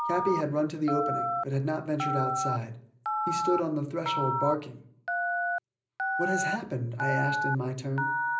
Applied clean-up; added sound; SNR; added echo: none; Telephone; 0 dB; reverberation time 0.5 s.